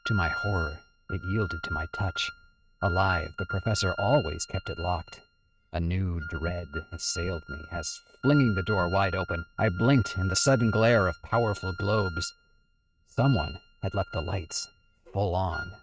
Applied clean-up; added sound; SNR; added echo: neural mask model RNNoise.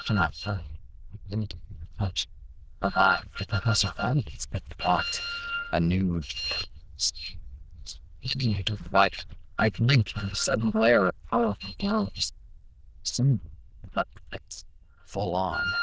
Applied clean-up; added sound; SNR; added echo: neural diffusion model UNIVERSE++.